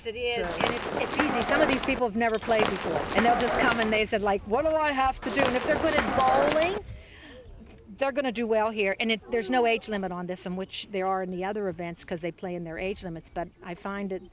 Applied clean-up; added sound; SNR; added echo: none; Run; 1 dB; none.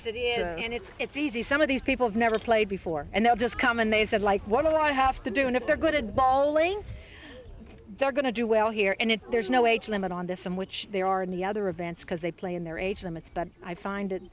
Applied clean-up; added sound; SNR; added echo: none; none; none; none.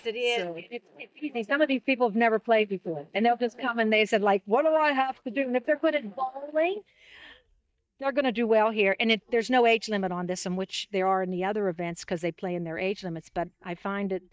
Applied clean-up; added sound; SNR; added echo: neural mask model DeepFilterNet 3.